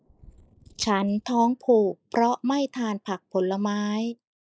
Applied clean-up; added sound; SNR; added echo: neural mask model Resemble Enhance denoiser.